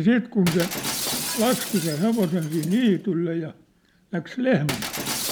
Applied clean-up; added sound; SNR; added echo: none; Shatter; 8 dB; none.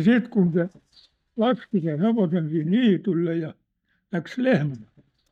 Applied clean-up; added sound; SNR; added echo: neural mask model DeepFilterNet 3.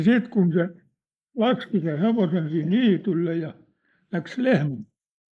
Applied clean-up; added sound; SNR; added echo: neural mask model Resemble Enhance denoiser.